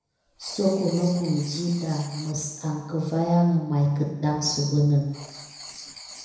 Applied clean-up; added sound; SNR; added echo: none; Writing; 20 dB; reverberation time 1.0 s.